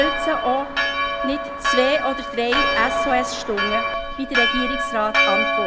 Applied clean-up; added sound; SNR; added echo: none; Church bell; -2 dB; none.